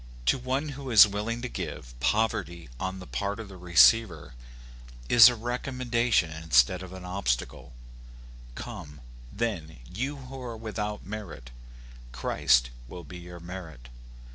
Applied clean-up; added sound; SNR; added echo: none; none; none; none.